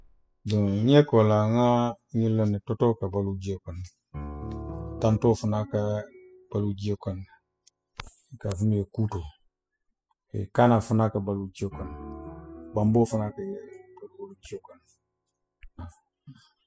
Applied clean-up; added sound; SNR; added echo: classical method spectral subtraction.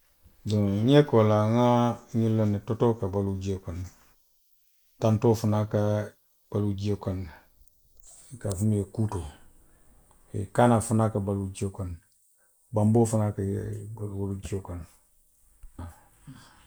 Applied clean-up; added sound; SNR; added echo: neural mask model Resemble Enhance denoiser.